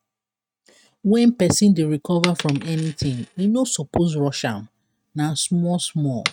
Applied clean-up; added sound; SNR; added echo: neural mask model RNNoise.